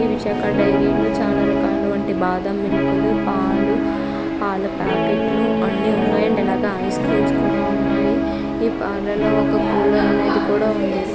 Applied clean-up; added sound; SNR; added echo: none; Guitar; -2 dB; none.